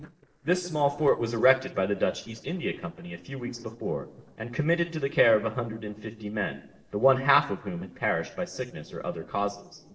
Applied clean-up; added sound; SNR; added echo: neural separator model SepFormer DNS4.